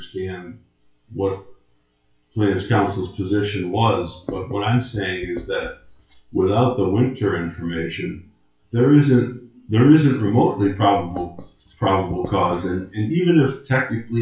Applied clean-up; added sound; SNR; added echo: classical method WPE with log-MMSE.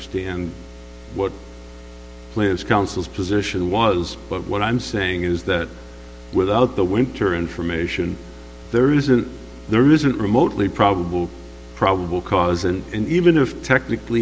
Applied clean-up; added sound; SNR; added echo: none; none; none; none.